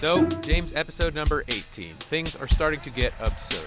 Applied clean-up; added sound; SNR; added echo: none; Drum kit + Bowed string instrument; -1 dB; none.